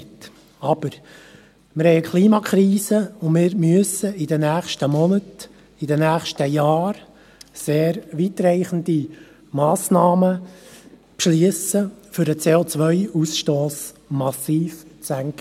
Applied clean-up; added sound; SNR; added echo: none; none; none; none.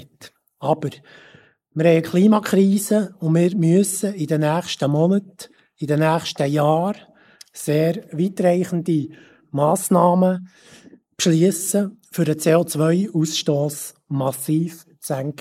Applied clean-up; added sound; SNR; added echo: neural mask model Resemble Enhance denoiser.